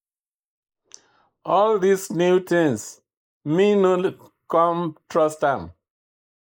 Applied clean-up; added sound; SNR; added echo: neural mask model Resemble Enhance denoiser.